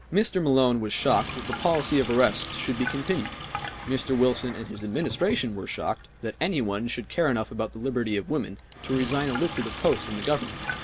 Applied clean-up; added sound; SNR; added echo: none; Sink (filling or washing); 11 dB; none.